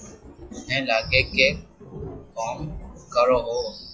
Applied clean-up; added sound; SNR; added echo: classical method log-MMSE.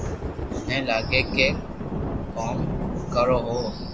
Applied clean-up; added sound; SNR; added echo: none; Thunder; 2 dB; none.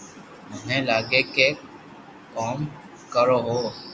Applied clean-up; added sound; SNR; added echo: none; none; none; none.